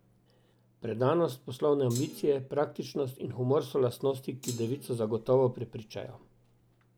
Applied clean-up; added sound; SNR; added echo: none; Thump, thud; 15 dB; none.